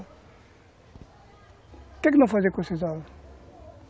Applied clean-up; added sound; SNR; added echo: none; none; none; none.